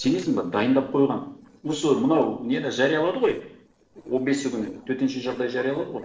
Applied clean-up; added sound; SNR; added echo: neural separator model SepFormer DNS4.